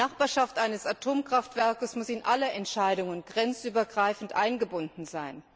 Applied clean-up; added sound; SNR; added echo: none; none; none; none.